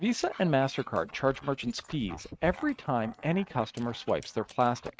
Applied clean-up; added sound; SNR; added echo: neural mask model RNNoise.